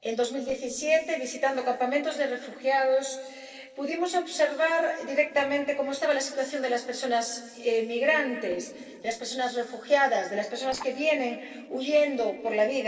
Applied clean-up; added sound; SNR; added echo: neural separator model SepFormer DNS4.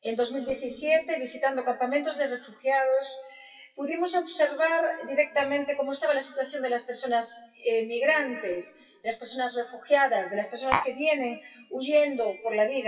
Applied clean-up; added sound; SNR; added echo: classical method WPE with log-MMSE.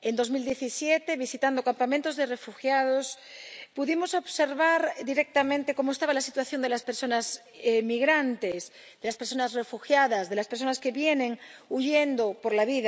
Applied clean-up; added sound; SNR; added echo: none; none; none; none.